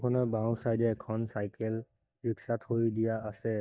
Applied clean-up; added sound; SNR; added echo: neural mask model DeepFilterNet 3.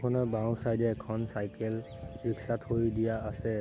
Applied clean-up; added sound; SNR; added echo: none; Piano; 19 dB; none.